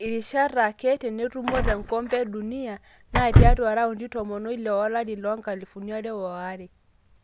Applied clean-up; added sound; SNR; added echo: none; Door / Car; -4 dB; none.